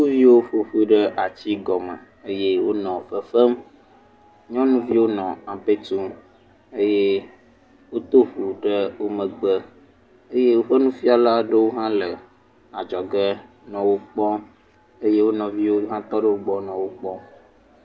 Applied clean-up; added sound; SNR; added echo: none; none; none; none.